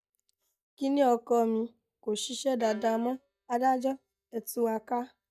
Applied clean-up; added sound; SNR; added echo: neural mask model DeepFilterNet 3.